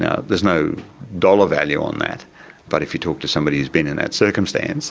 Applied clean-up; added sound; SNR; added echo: none; none; none; none.